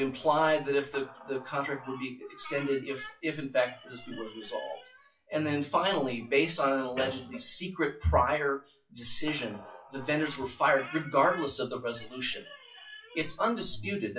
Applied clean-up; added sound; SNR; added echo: classical method WPE with log-MMSE.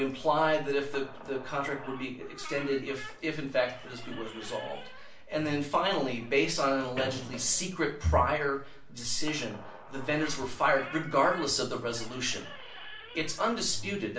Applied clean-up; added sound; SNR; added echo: none; Squeak / Slam; 17 dB; reverberation time 0.3 s.